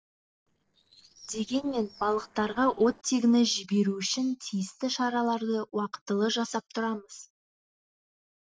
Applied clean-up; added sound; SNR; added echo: neural separator model SepFormer DNS4.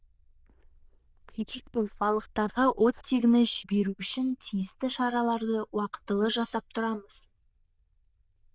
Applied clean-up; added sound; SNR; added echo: neural diffusion model UNIVERSE++.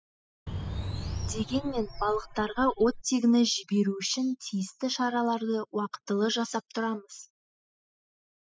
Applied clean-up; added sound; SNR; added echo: classical method spectral subtraction.